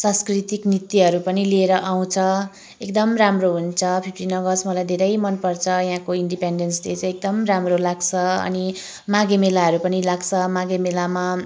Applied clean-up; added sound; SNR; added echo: none; none; none; none.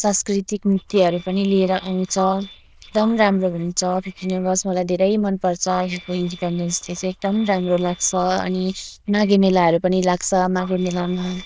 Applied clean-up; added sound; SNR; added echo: neural diffusion model UNIVERSE++.